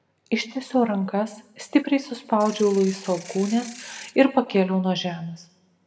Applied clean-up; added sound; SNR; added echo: none; Ratchet, pawl / Percussion; 18 dB; reverberation time 0.6 s.